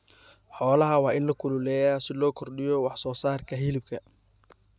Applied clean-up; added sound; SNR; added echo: none; none; none; none.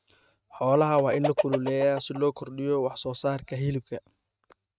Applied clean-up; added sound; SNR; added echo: neural mask model RNNoise.